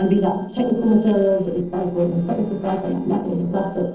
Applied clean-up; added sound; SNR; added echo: neural separator model SepFormer DNS4.